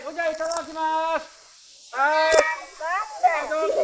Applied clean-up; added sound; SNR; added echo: neural mask model Resemble Enhance denoiser.